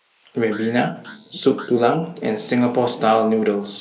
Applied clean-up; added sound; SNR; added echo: neural mask model Resemble Enhance denoiser.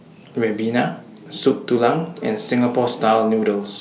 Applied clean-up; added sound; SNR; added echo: none; none; none; none.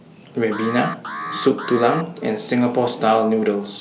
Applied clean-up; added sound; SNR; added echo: none; Alarm; 9 dB; none.